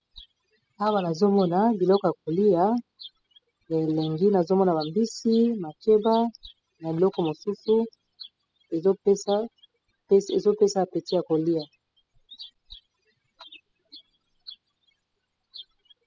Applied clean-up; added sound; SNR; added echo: classical method spectral subtraction.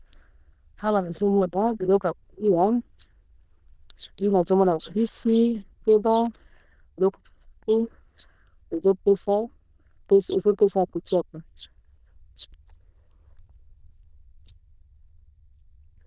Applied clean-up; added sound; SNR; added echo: neural diffusion model UNIVERSE++.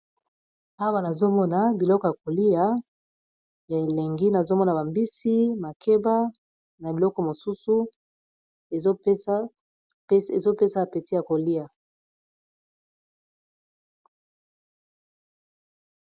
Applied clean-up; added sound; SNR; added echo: none; none; none; none.